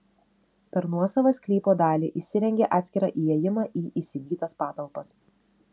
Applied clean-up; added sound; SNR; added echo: none; none; none; none.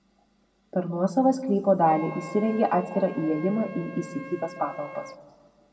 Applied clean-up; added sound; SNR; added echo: none; Wind instrument, woodwind instrument; 17 dB; reverberation time 1.3 s.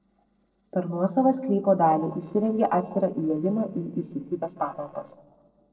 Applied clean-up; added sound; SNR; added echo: neural separator model SepFormer DNS4.